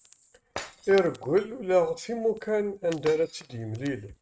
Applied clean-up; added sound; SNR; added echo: neural mask model RNNoise.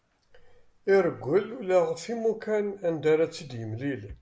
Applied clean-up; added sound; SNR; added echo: none; none; none; none.